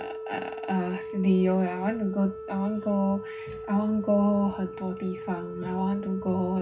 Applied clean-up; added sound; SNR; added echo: none; Organ; 11 dB; reverberation time 0.4 s.